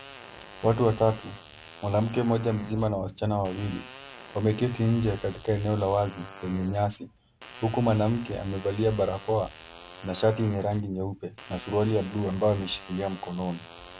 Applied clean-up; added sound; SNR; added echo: none; Fart; 18 dB; none.